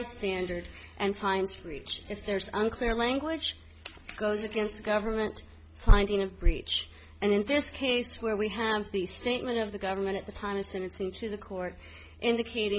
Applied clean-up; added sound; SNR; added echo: none; none; none; none.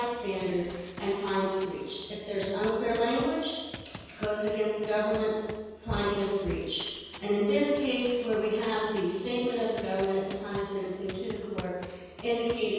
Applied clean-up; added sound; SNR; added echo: none; Run; 16 dB; reverberation time 1.2 s.